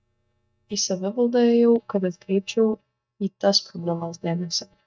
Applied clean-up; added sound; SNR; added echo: neural mask model DeepFilterNet 3.